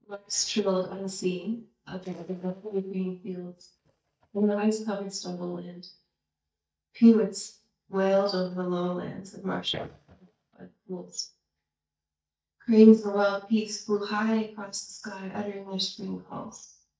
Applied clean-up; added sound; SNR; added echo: neural mask model DeepFilterNet 3.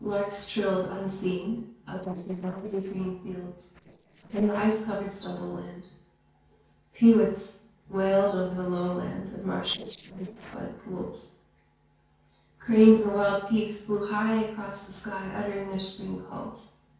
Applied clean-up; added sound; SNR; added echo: neural separator model SepFormer DNS4.